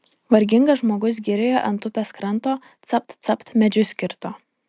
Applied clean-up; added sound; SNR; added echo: none; none; none; none.